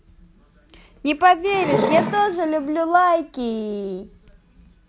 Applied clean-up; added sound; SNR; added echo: none; Wood; 3 dB; none.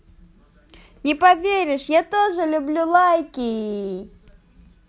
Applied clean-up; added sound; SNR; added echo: none; none; none; none.